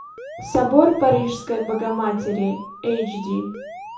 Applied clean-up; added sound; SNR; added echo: none; Alarm; 15 dB; reverberation time 0.8 s.